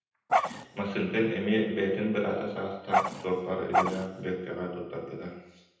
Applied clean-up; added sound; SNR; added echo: none; Dog; -1 dB; reverberation time 0.8 s.